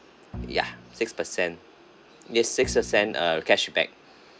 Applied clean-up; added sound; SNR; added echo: none; Bowed string instrument; 15 dB; none.